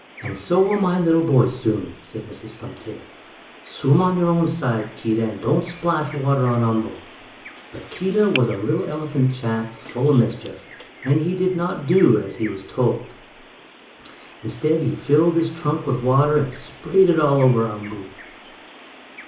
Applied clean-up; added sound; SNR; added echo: none; Bird vocalization, bird call, bird song; 20 dB; reverberation time 0.7 s.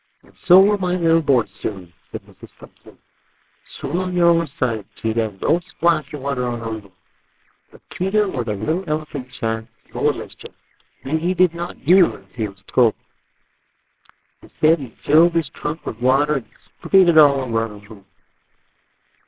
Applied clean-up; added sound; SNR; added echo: neural separator model SepFormer WHAMR!.